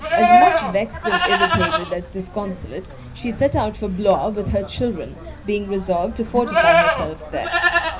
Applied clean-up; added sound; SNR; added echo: none; Livestock, farm animals, working animals; -3 dB; reverberation time 0.4 s.